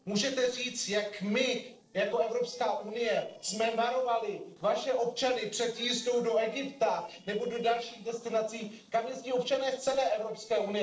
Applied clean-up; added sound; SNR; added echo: neural separator model SepFormer DNS4.